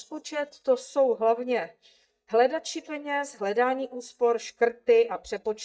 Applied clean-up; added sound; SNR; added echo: neural mask model DeepFilterNet 3.